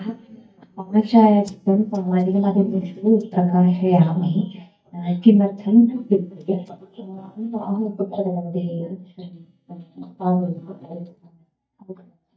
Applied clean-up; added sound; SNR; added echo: neural mask model DeepFilterNet 3.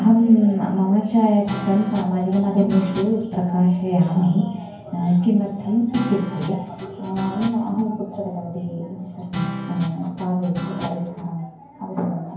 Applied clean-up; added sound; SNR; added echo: none; Guitar; 11 dB; reverberation time 0.9 s.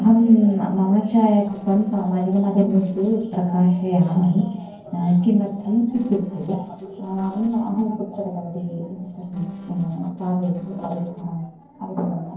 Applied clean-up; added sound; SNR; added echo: neural separator model SepFormer DNS4.